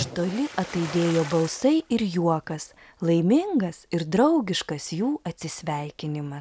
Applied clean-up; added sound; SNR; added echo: none; Splash, splatter; 18 dB; none.